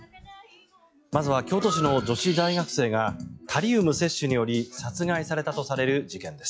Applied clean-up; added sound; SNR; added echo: classical method log-MMSE.